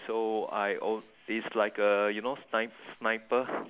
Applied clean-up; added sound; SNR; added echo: none; none; none; none.